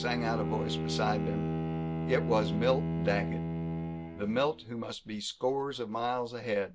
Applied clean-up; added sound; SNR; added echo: none; Bowed string instrument; 2 dB; none.